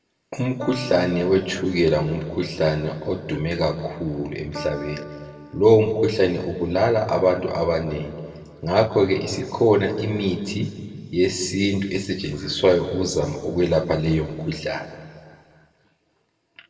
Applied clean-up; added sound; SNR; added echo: none; Piano; 19 dB; reverberation time 1.7 s.